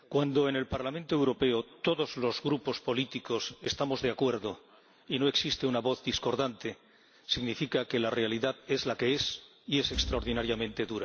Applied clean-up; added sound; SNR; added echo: none; Thump, thud; 9 dB; none.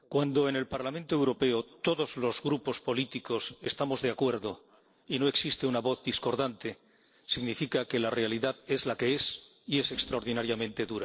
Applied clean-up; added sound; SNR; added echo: neural separator model SepFormer DNS4.